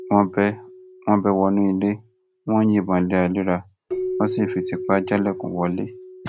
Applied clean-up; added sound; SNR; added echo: none; Keyboard (musical); 11 dB; none.